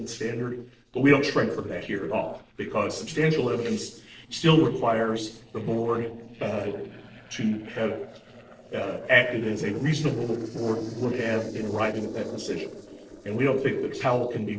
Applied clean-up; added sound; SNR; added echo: neural separator model SepFormer DNS4.